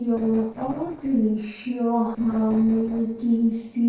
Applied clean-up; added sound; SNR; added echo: neural separator model SepFormer DNS4.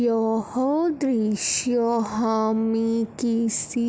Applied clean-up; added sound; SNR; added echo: none; none; none; none.